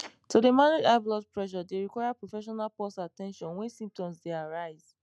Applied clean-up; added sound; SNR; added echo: none; none; none; none.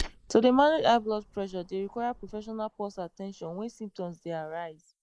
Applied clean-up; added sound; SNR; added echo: neural mask model Resemble Enhance denoiser.